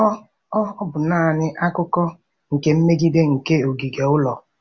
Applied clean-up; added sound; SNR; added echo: none; none; none; none.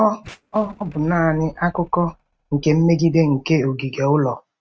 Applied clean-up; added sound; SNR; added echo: neural mask model RNNoise.